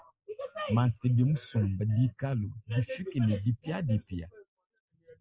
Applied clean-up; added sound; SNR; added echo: neural mask model Resemble Enhance denoiser.